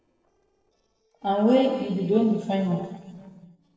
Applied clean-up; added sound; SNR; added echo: neural separator model SepFormer DNS4.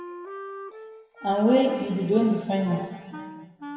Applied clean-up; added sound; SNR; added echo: none; Wind instrument, woodwind instrument; 15 dB; reverberation time 2.2 s.